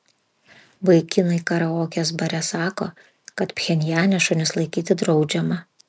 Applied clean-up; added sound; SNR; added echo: none; none; none; none.